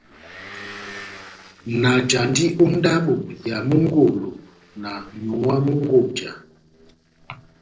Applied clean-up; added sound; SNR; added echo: neural separator model SepFormer DNS4.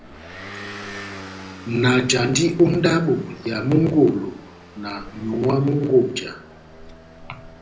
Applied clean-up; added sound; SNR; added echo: none; Motor vehicle (road) / Engine; 17 dB; reverberation time 0.5 s.